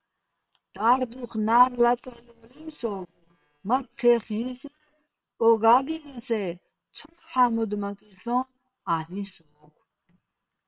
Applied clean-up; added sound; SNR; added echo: neural separator model SepFormer WHAM!.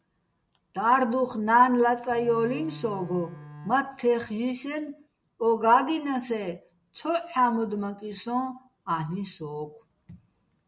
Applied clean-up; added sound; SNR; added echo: none; Bowed string instrument; 16 dB; none.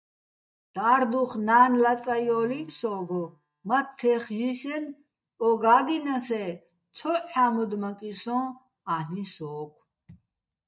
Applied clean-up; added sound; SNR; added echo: neural mask model DeepFilterNet 3.